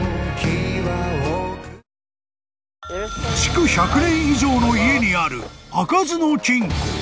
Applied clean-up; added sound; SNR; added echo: none; none; none; none.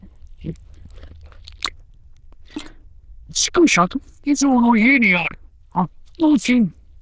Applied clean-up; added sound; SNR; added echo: neural diffusion model UNIVERSE++.